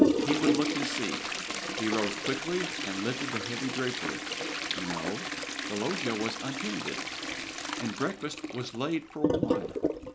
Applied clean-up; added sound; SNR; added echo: none; Toilet flush; -3 dB; none.